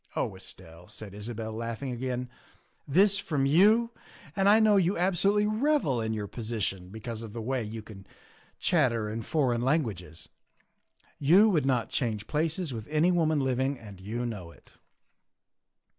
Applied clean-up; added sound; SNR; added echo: none; none; none; none.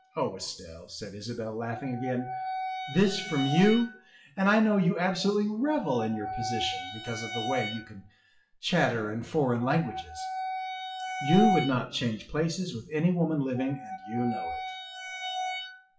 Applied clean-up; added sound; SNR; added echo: classical method WPE with log-MMSE.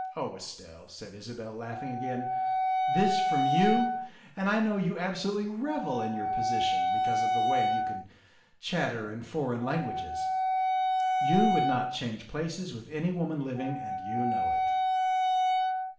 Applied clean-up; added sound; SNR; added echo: none; Wind instrument, woodwind instrument; -3 dB; reverberation time 0.6 s.